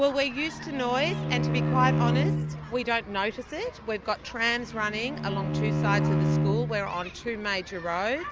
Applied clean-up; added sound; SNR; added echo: none; Bowed string instrument; -1 dB; none.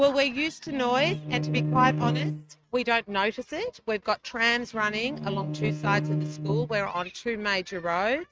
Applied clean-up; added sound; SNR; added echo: neural mask model RNNoise.